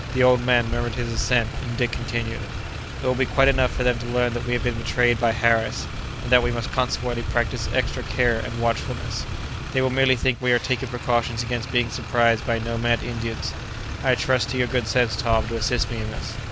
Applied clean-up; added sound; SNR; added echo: none; Motor vehicle (road); 5 dB; none.